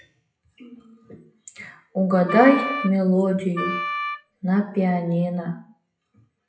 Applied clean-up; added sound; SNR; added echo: classical method WPE with log-MMSE.